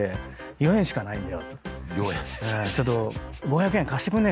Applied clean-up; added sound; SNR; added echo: none; none; none; none.